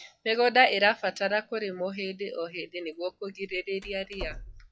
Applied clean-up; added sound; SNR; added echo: classical method log-MMSE.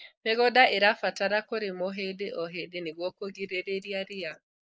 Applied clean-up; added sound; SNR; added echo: neural mask model Resemble Enhance denoiser.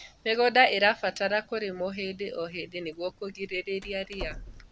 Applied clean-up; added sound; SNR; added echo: none; Door; 19 dB; none.